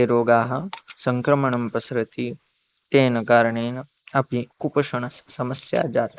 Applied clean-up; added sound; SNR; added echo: neural mask model Resemble Enhance denoiser.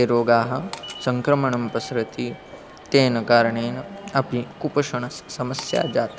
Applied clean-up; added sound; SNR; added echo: none; Walk, footsteps / Subway, metro, underground; 18 dB; none.